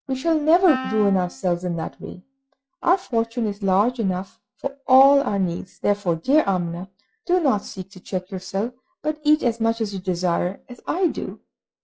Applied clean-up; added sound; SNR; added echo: classical method log-MMSE.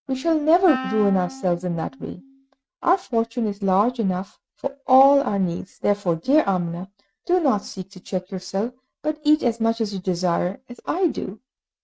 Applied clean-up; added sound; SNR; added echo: neural mask model RNNoise.